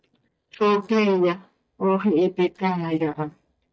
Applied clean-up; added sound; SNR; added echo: neural mask model DeepFilterNet 3.